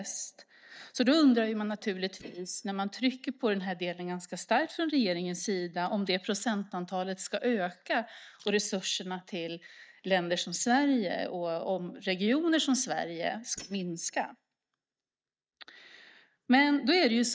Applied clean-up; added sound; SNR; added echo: neural mask model DeepFilterNet 3.